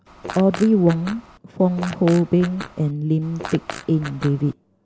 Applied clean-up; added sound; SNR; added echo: none; Fart; 14 dB; none.